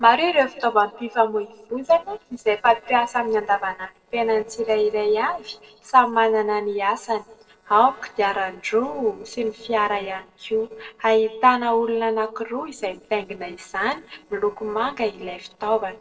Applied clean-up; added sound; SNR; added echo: neural separator model SepFormer DNS4.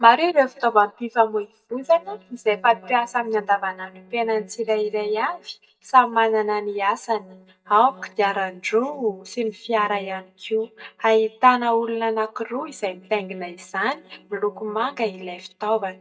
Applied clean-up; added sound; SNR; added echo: neural mask model DeepFilterNet 3.